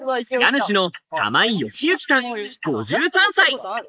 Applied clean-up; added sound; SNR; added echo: neural mask model Resemble Enhance denoiser.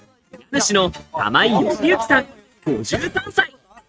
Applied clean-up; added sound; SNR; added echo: neural mask model RNNoise.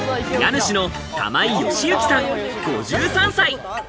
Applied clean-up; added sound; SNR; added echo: none; Clock; 18 dB; none.